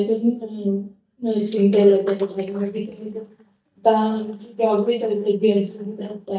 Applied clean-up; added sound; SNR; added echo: neural mask model DeepFilterNet 3.